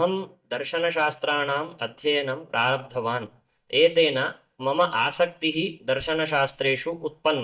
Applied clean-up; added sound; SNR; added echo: neural mask model DeepFilterNet 3.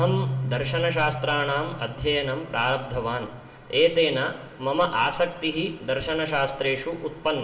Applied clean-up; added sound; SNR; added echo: none; Keyboard (musical); 9 dB; reverberation time 1.6 s.